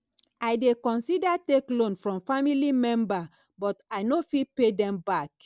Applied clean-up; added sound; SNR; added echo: none; none; none; none.